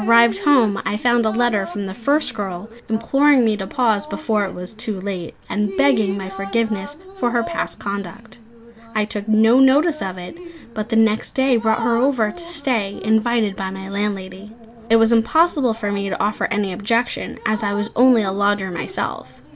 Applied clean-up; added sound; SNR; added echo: none; Drip; 15 dB; none.